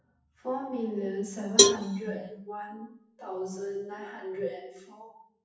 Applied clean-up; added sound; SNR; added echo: classical method WPE with log-MMSE.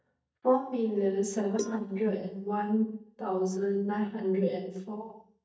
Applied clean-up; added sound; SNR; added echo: neural mask model DeepFilterNet 3.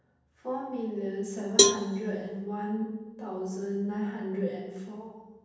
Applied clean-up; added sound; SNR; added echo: none; Cowbell; -4 dB; reverberation time 1.1 s.